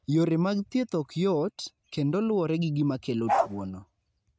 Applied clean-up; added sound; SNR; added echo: neural mask model RNNoise.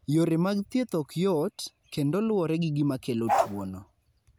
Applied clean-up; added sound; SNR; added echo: none; Bark; -1 dB; none.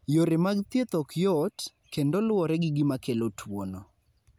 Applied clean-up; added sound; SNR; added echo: none; none; none; none.